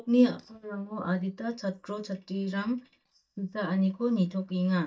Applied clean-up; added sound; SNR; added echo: neural mask model DeepFilterNet 3.